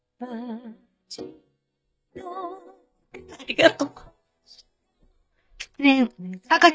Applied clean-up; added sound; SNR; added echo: neural mask model DeepFilterNet 3.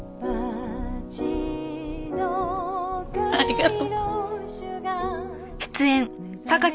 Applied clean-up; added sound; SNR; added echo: none; Purr; 14 dB; none.